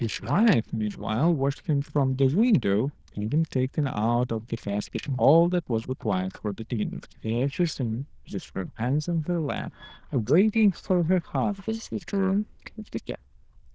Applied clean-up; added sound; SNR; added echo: neural diffusion model UNIVERSE++.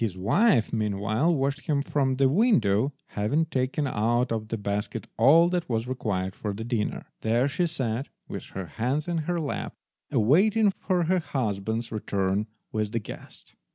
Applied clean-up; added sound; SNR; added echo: none; none; none; none.